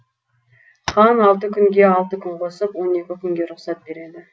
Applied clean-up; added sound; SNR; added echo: none; Tap; 12 dB; none.